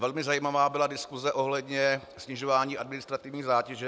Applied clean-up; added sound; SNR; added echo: none; none; none; none.